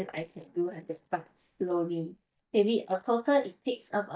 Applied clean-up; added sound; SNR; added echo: neural mask model DeepFilterNet 3.